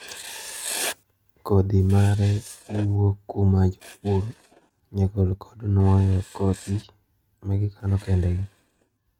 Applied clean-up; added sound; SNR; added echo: neural mask model RNNoise.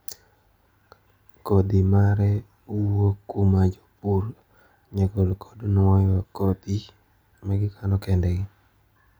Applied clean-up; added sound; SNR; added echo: none; none; none; none.